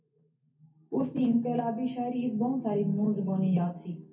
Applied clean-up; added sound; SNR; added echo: none; none; none; reverberation time 0.3 s.